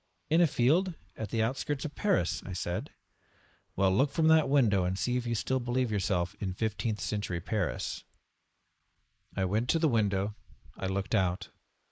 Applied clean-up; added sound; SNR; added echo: neural mask model Resemble Enhance denoiser.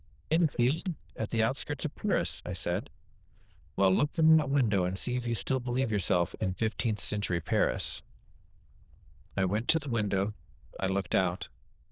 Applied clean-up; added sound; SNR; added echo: neural diffusion model UNIVERSE++.